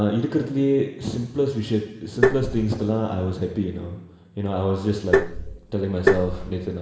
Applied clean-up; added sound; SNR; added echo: none; Tap; -2 dB; reverberation time 1.3 s.